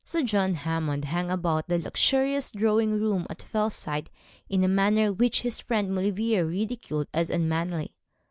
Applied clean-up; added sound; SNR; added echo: none; none; none; none.